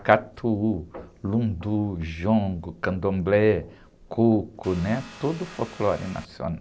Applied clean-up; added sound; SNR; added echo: none; Vehicle; 19 dB; none.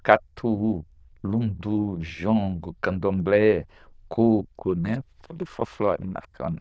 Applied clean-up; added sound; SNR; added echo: neural diffusion model UNIVERSE++.